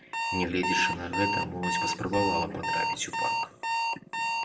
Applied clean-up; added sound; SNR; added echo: none; Alarm; -2 dB; reverberation time 1.1 s.